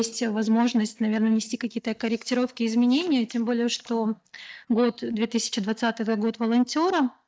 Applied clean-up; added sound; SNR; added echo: neural mask model DeepFilterNet 3.